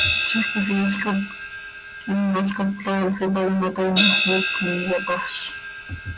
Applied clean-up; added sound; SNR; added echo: none; Crash cymbal; 0 dB; none.